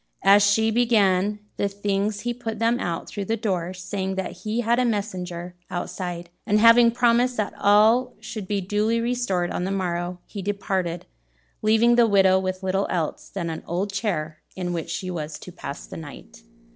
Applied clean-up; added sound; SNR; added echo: neural separator model SepFormer DNS4.